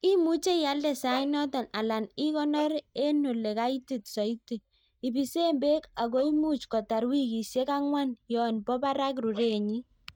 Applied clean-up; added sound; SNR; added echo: neural mask model DeepFilterNet 3.